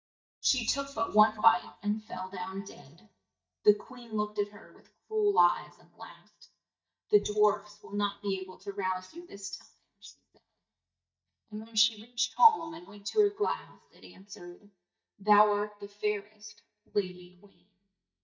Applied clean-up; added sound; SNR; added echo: neural mask model DeepFilterNet 3.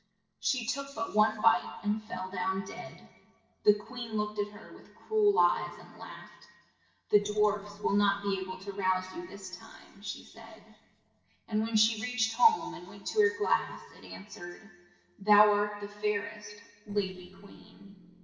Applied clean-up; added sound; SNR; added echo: neural separator model SepFormer DNS4.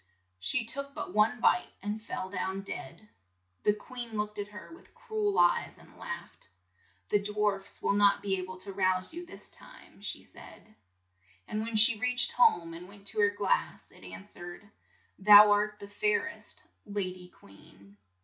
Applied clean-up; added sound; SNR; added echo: none; none; none; none.